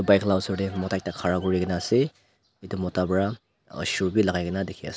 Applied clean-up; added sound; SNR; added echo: none; none; none; none.